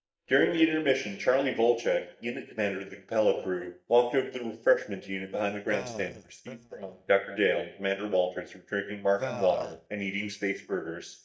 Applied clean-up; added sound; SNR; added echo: neural mask model DeepFilterNet 3.